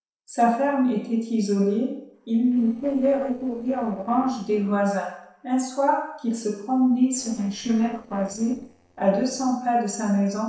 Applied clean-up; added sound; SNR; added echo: neural separator model SepFormer DNS4.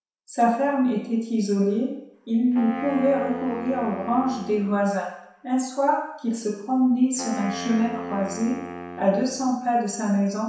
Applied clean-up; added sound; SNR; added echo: none; Wind instrument, woodwind instrument; 11 dB; reverberation time 0.7 s.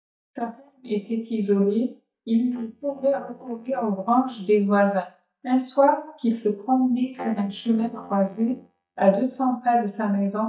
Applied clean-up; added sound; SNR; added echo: neural mask model DeepFilterNet 3.